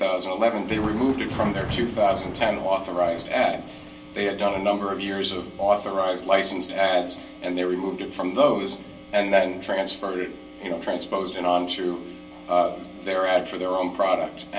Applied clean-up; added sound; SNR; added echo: none; Thunder; 16 dB; reverberation time 0.3 s.